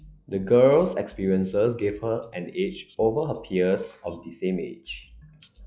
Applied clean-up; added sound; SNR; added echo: classical method log-MMSE.